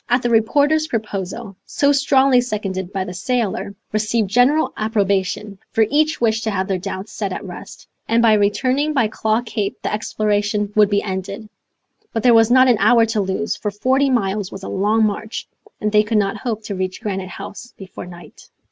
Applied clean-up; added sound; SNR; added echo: none; none; none; none.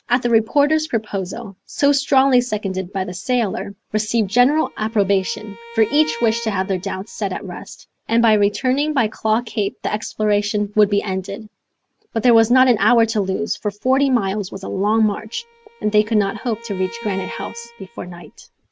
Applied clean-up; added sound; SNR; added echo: none; Bowed string instrument; 18 dB; none.